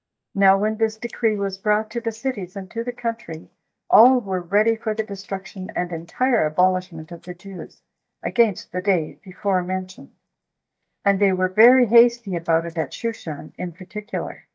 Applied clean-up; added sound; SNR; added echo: neural mask model DeepFilterNet 3.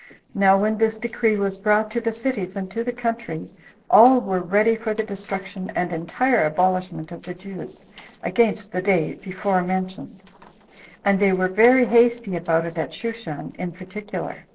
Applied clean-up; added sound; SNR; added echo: neural separator model SepFormer DNS4.